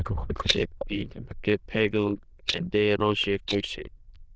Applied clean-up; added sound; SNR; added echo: neural diffusion model UNIVERSE++.